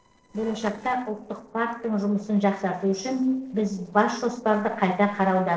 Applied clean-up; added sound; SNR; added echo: neural separator model SepFormer DNS4.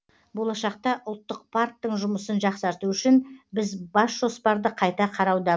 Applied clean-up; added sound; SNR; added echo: none; none; none; none.